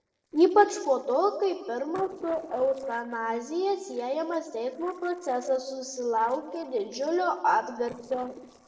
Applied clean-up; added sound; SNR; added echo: neural separator model SepFormer DNS4.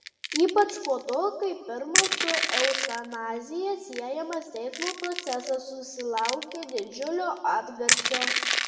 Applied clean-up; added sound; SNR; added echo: none; Crushing; 1 dB; reverberation time 1.3 s.